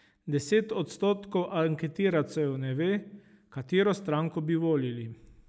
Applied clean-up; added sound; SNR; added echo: none; none; none; none.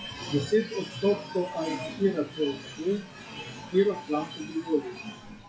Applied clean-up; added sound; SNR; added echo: classical method WPE with log-MMSE.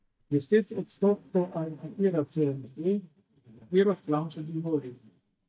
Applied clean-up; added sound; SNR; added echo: neural mask model DeepFilterNet 3.